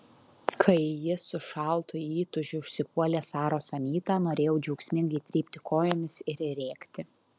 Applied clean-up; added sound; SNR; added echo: none; none; none; none.